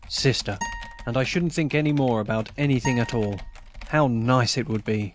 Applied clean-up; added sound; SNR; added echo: none; Acoustic guitar + Computer keyboard; 15 dB; none.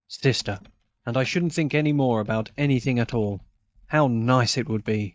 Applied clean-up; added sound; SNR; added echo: neural mask model DeepFilterNet 3.